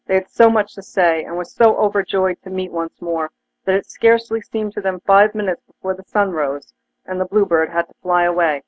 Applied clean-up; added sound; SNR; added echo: none; none; none; none.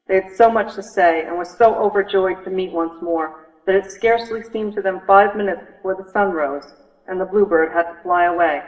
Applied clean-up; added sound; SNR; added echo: none; none; none; reverberation time 0.8 s.